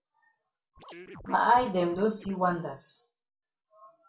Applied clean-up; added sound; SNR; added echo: none; Scratching (performance technique); 19 dB; reverberation time 0.3 s.